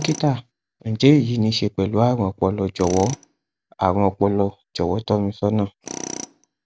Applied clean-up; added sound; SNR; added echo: none; Tools; 18 dB; none.